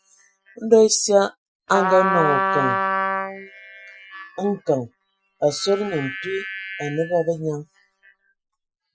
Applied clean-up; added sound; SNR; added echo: classical method Wiener filter.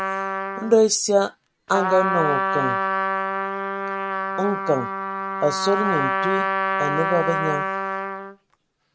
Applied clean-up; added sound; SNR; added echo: none; Trumpet; 0 dB; none.